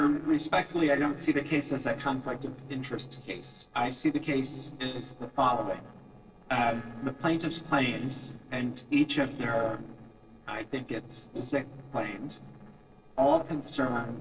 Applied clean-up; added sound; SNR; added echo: neural separator model SepFormer DNS4.